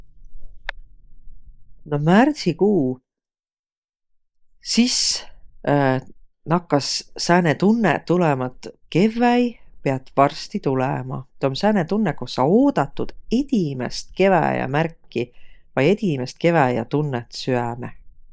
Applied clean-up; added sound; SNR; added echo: neural mask model Resemble Enhance denoiser.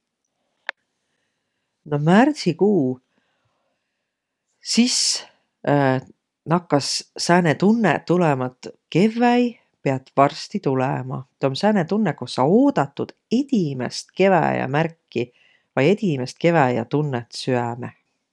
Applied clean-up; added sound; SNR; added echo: none; none; none; none.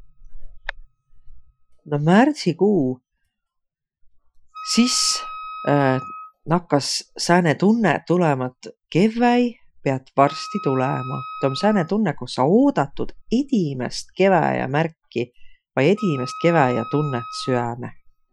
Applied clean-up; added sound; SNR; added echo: classical method Wiener filter.